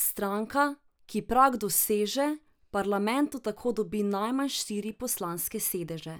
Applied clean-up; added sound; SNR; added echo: none; none; none; none.